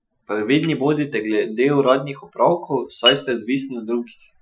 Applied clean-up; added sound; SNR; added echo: classical method Wiener filter.